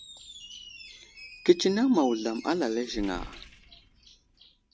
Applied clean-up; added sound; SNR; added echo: none; Squeak; 18 dB; none.